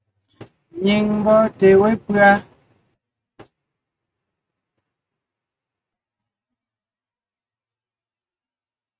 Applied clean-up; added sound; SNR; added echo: neural mask model RNNoise.